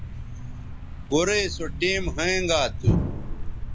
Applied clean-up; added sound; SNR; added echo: none; Thump, thud; 1 dB; none.